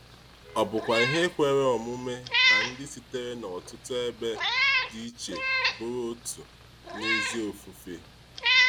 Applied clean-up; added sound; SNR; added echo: none; Meow; -2 dB; none.